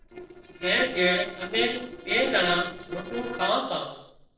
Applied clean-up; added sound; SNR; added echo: neural separator model SepFormer DNS4.